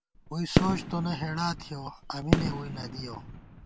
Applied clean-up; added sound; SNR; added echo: none; Fireworks; -2 dB; none.